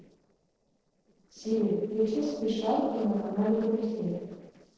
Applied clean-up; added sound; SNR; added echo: neural separator model SepFormer DNS4.